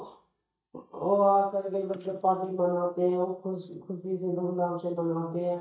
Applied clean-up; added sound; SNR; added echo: neural mask model DeepFilterNet 3.